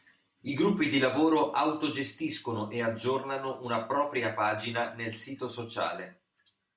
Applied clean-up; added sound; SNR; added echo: none; none; none; none.